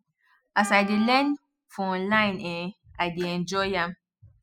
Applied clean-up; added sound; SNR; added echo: classical method spectral subtraction.